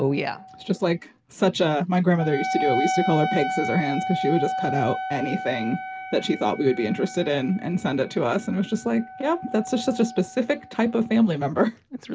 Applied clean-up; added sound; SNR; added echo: none; Wind instrument, woodwind instrument; 8 dB; none.